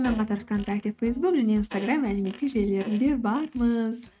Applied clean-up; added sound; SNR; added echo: neural mask model RNNoise.